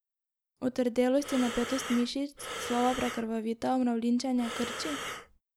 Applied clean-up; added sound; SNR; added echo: none; Breathing; 8 dB; none.